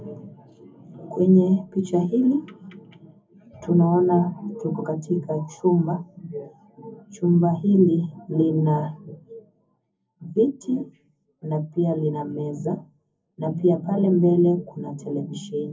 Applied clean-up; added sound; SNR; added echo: none; none; none; reverberation time 0.3 s.